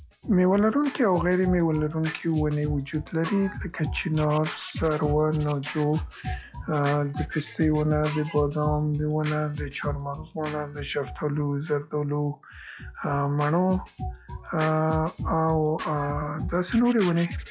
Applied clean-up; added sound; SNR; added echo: classical method log-MMSE.